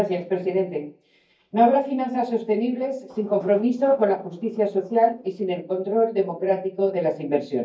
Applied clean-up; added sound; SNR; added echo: neural mask model DeepFilterNet 3.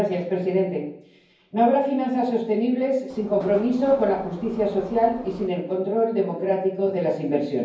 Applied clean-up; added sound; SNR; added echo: none; Subway, metro, underground; 18 dB; reverberation time 0.9 s.